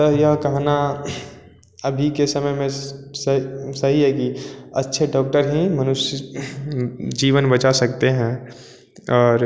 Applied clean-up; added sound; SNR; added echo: none; Tabla; 20 dB; none.